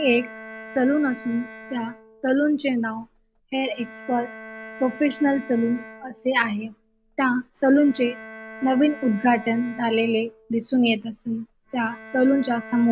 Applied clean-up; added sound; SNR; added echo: none; Bowed string instrument; 18 dB; none.